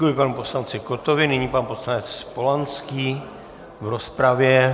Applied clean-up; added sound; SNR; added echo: none; none; none; none.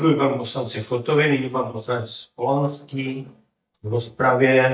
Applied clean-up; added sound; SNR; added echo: neural mask model DeepFilterNet 3.